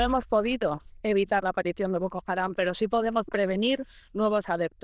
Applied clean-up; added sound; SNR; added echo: neural diffusion model UNIVERSE++.